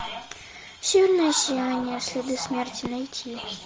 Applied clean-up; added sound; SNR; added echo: none; none; none; none.